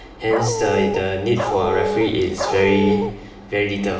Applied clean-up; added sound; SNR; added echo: none; Dog; 3 dB; reverberation time 1.1 s.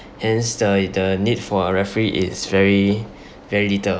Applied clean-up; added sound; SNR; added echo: none; none; none; none.